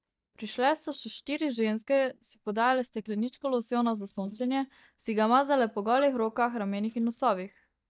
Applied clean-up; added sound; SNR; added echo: neural mask model DeepFilterNet 3.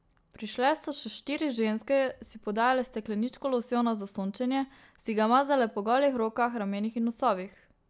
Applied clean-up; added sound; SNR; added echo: none; none; none; none.